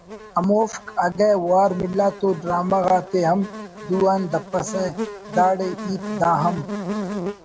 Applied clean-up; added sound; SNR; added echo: none; Buzz; 11 dB; none.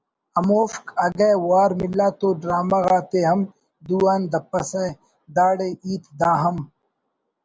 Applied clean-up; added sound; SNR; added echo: none; none; none; none.